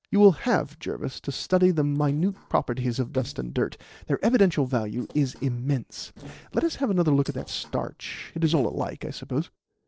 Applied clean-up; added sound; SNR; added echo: neural separator model SepFormer DNS4.